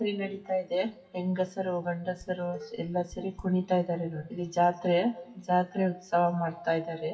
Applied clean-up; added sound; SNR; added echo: classical method WPE with log-MMSE.